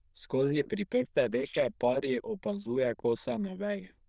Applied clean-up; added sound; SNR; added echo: neural diffusion model UNIVERSE++.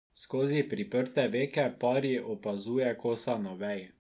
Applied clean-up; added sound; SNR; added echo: none; none; none; none.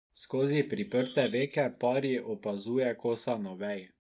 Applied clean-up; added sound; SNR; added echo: neural mask model DeepFilterNet 3.